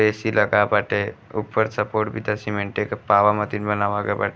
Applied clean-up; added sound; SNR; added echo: none; none; none; none.